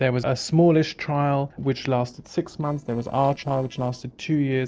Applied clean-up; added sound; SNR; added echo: neural separator model SepFormer DNS4.